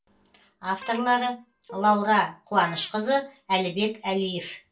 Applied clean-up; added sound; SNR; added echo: none; Guitar; 18 dB; reverberation time 0.2 s.